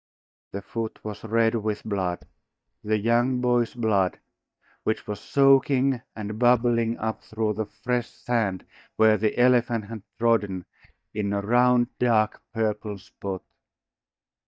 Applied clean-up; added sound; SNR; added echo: neural mask model DeepFilterNet 3.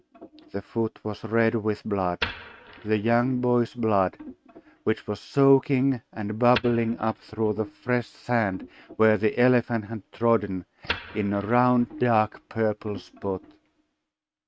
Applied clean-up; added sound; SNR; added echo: neural mask model RNNoise.